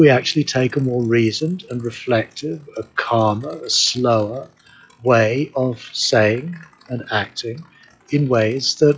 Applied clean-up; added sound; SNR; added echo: classical method log-MMSE.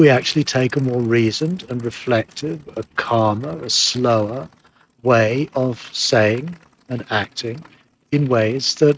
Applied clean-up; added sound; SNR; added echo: neural mask model RNNoise.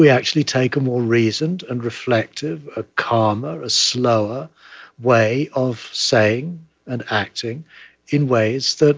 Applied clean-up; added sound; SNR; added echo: none; none; none; none.